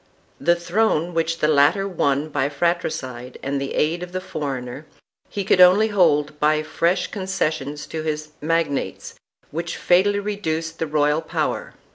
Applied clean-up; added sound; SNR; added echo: none; none; none; none.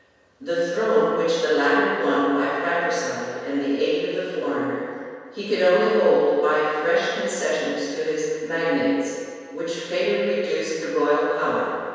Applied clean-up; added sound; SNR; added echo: none; none; none; reverberation time 1.9 s.